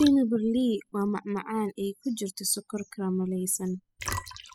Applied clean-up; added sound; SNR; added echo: classical method spectral subtraction.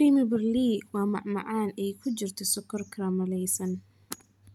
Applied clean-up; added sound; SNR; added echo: none; none; none; none.